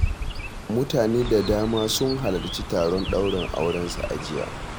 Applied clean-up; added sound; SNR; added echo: none; Chirp, tweet; 6 dB; none.